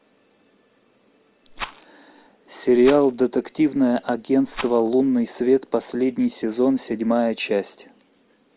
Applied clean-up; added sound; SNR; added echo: none; Rattle; 15 dB; none.